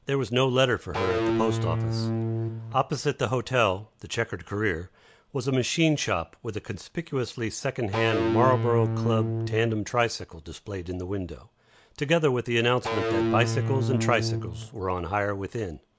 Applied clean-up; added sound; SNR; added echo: none; Electric guitar / Bass guitar; 0 dB; none.